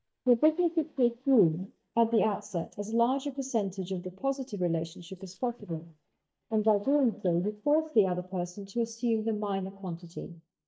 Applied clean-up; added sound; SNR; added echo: neural mask model DeepFilterNet 3.